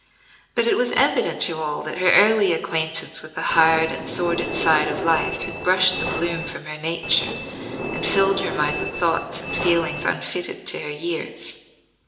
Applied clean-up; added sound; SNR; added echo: none; Train; 5 dB; reverberation time 0.8 s.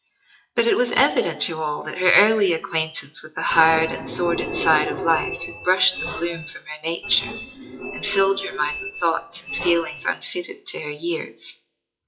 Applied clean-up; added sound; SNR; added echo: classical method WPE with log-MMSE.